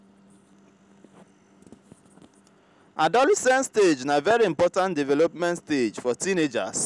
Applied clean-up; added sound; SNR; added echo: none; Chink, clink; 11 dB; none.